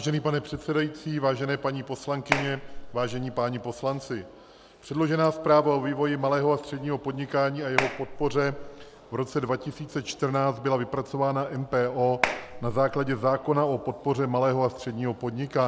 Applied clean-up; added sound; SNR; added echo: none; Clapping; 6 dB; none.